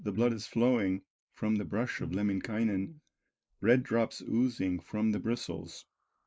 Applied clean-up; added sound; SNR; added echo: neural mask model Resemble Enhance denoiser.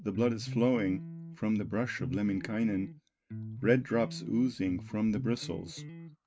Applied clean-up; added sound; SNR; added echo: neural mask model RNNoise.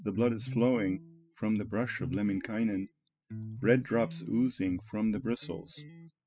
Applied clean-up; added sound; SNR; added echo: classical method spectral subtraction.